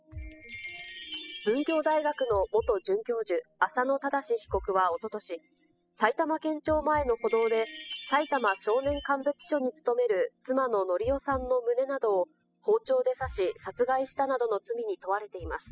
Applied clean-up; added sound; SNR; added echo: classical method spectral subtraction.